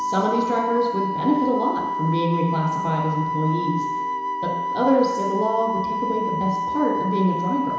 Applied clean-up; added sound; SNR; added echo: none; Wind instrument, woodwind instrument; 2 dB; reverberation time 1.0 s.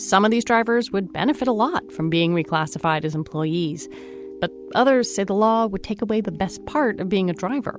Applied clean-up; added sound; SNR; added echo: none; none; none; none.